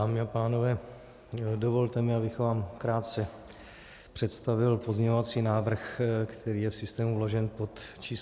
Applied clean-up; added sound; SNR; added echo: none; none; none; none.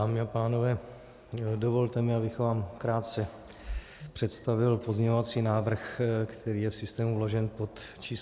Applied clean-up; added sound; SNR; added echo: none; Bird vocalization, bird call, bird song; 16 dB; none.